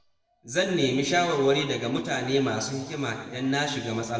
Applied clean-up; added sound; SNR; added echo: none; none; none; reverberation time 1.2 s.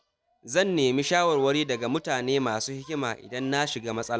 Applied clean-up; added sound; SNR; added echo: none; none; none; none.